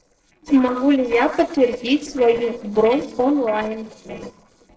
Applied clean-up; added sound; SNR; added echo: neural separator model SepFormer DNS4.